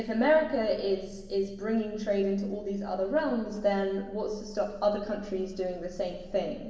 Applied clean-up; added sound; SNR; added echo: none; none; none; reverberation time 1.1 s.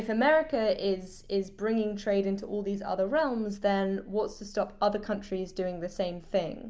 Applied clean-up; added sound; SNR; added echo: none; none; none; none.